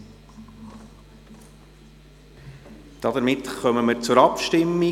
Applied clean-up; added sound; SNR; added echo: none; none; none; none.